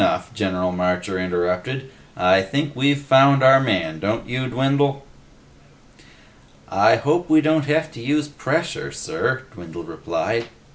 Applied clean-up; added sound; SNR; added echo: none; none; none; none.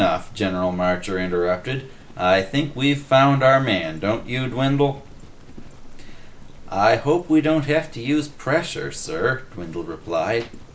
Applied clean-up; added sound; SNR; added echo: none; Livestock, farm animals, working animals; 17 dB; none.